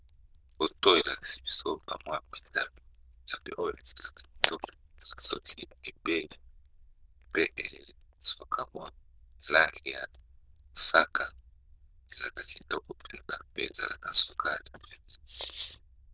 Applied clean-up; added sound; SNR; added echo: neural diffusion model UNIVERSE++.